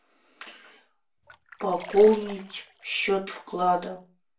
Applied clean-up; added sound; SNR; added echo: none; Splash, splatter; 18 dB; reverberation time 0.3 s.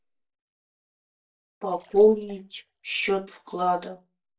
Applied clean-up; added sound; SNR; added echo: neural mask model DeepFilterNet 3.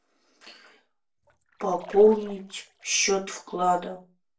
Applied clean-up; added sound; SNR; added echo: neural separator model SepFormer DNS4.